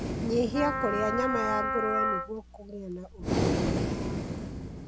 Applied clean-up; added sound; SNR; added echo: none; Breathing + Wind instrument, woodwind instrument; -2 dB; none.